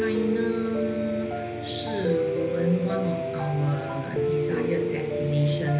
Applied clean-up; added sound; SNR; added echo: none; Piano; 0 dB; reverberation time 1.4 s.